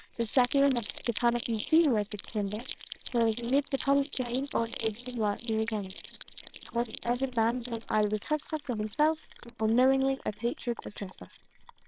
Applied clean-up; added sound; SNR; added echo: neural separator model SepFormer WHAMR!.